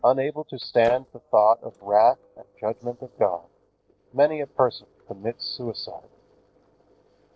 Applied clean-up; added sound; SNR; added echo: neural separator model SepFormer DNS4.